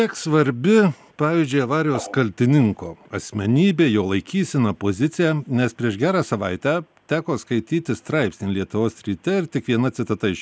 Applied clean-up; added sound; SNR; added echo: none; none; none; none.